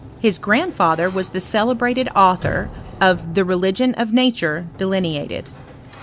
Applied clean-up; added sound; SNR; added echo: none; Sliding door; 17 dB; none.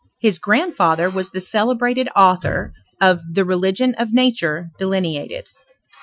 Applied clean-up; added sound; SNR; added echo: classical method Wiener filter.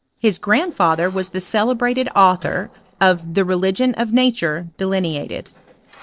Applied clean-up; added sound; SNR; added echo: neural separator model SepFormer DNS4.